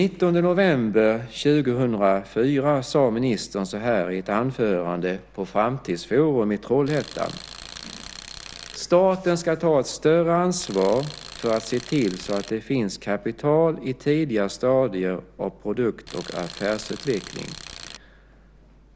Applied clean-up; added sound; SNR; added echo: none; Tools; 16 dB; none.